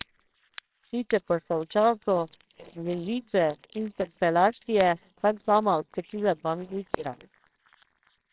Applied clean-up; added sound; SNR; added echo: neural separator model SepFormer WHAMR!.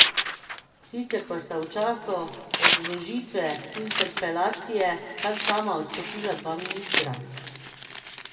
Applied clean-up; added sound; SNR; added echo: none; Tearing; -1 dB; reverberation time 1.9 s.